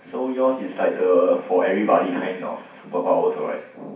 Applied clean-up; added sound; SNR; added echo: none; none; none; reverberation time 0.6 s.